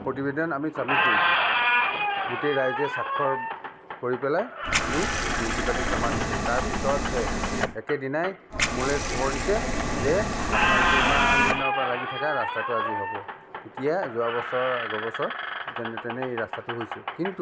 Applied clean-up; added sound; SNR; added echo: none; Squeak + Liquid; -3 dB; none.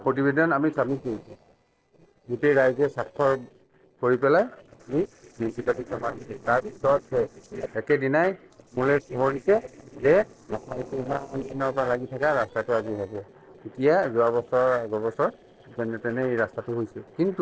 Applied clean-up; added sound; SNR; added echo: neural separator model SepFormer DNS4.